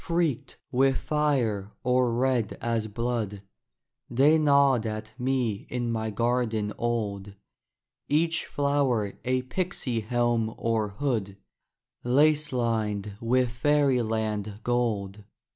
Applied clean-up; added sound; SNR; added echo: none; none; none; none.